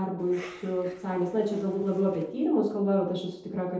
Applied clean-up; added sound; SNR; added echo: none; Cough; 19 dB; reverberation time 0.8 s.